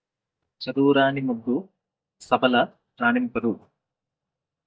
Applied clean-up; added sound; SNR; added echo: neural mask model DeepFilterNet 3.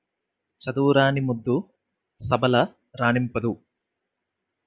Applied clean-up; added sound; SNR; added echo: none; none; none; none.